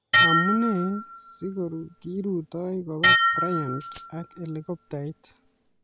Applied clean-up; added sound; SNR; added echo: none; Dishes, pots, and pans + Tambourine; -4 dB; none.